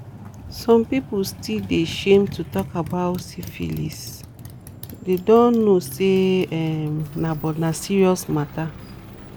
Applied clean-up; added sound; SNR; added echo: none; Motorcycle; 15 dB; none.